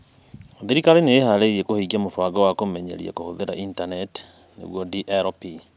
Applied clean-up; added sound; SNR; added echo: none; none; none; none.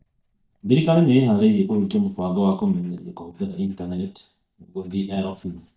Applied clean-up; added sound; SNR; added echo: neural mask model DeepFilterNet 3.